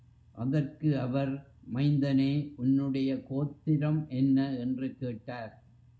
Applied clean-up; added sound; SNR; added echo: none; none; none; none.